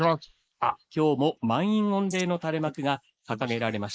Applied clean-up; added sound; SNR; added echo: neural mask model Resemble Enhance denoiser.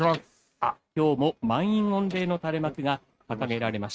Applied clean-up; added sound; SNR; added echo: neural mask model RNNoise.